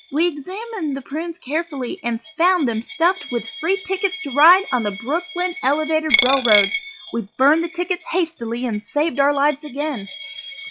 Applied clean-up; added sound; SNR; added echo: classical method log-MMSE.